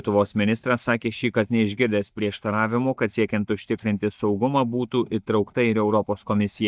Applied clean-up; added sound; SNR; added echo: neural mask model DeepFilterNet 3.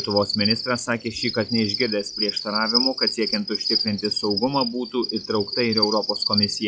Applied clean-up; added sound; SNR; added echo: classical method log-MMSE.